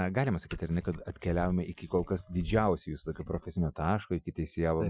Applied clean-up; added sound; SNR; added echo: classical method Wiener filter.